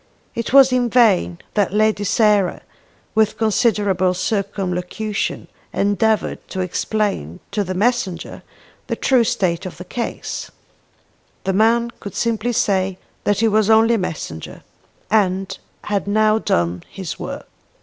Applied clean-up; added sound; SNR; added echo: none; none; none; none.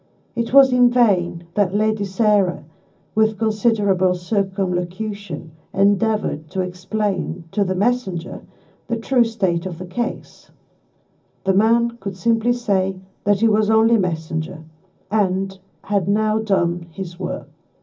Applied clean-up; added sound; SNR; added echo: none; none; none; reverberation time 0.4 s.